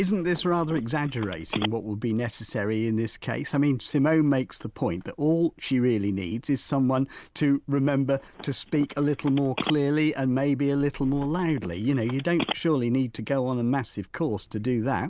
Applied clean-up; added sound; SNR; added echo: none; Telephone; 13 dB; none.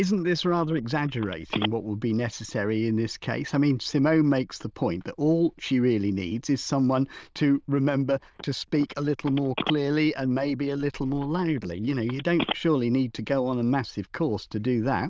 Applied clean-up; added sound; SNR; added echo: neural diffusion model UNIVERSE++.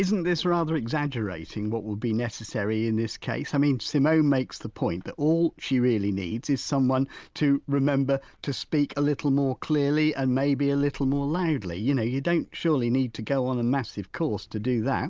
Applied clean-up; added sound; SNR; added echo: none; none; none; none.